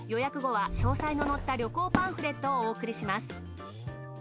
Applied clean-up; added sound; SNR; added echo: none; Bowed string instrument + Fireworks; 4 dB; none.